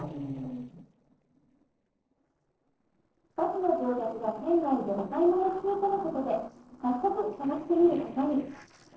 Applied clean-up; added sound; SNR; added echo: neural separator model SepFormer DNS4.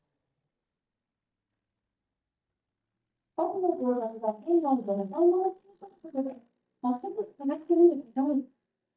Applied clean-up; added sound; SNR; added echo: neural mask model DeepFilterNet 3.